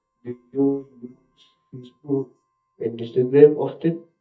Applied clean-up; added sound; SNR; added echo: neural mask model DeepFilterNet 3.